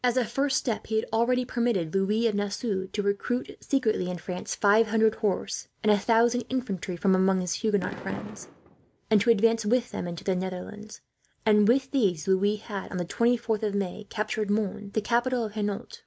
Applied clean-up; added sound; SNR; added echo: none; Fireworks; 14 dB; none.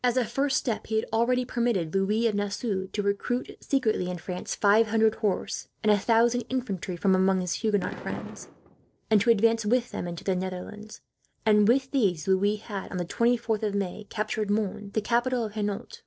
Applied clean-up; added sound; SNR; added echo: neural separator model SepFormer DNS4.